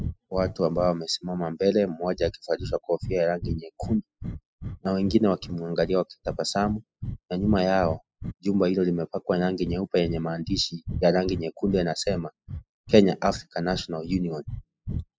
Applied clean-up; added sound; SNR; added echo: classical method spectral subtraction.